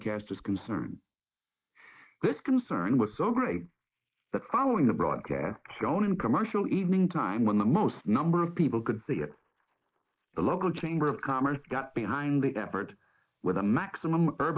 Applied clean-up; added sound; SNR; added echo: neural mask model Resemble Enhance denoiser.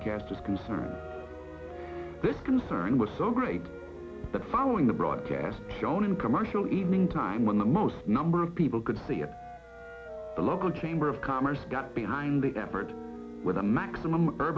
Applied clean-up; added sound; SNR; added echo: none; none; none; none.